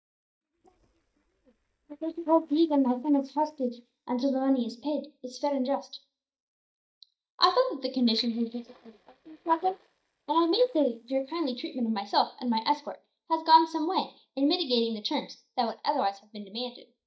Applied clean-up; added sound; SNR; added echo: neural mask model DeepFilterNet 3.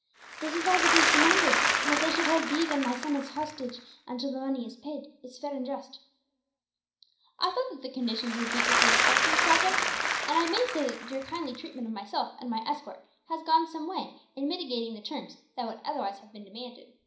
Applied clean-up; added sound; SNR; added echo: none; Applause / Crowd; -4 dB; reverberation time 0.5 s.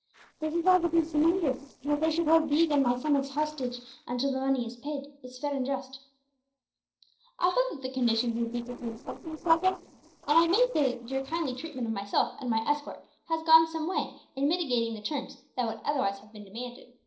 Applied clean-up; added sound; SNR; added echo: neural separator model SepFormer DNS4.